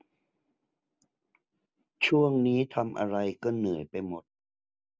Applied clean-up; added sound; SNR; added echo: none; none; none; none.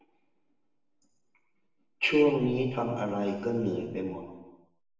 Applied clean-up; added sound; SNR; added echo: none; none; none; reverberation time 0.9 s.